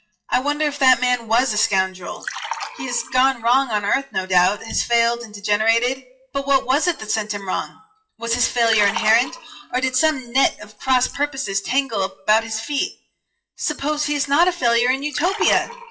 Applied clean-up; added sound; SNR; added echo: classical method WPE with log-MMSE.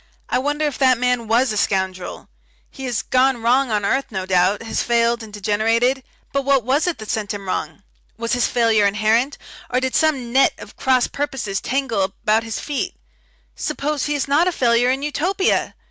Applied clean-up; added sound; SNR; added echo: none; none; none; none.